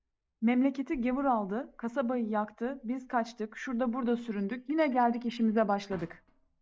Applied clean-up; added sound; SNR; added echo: neural separator model SepFormer DNS4.